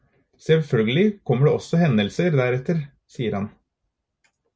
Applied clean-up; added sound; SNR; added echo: none; none; none; none.